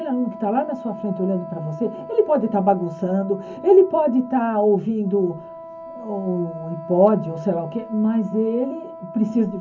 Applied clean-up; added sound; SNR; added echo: none; Wind instrument, woodwind instrument; 15 dB; reverberation time 0.3 s.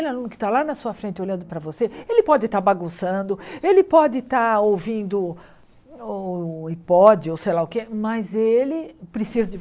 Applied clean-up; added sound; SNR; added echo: none; none; none; none.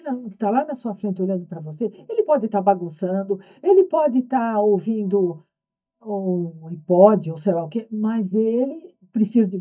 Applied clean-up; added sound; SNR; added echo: neural mask model DeepFilterNet 3.